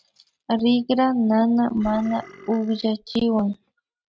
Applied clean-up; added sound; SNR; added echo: neural mask model RNNoise.